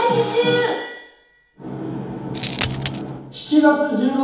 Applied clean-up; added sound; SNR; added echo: none; Coin (dropping); 9 dB; reverberation time 2.2 s.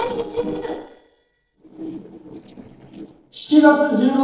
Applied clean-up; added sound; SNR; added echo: neural separator model SepFormer DNS4.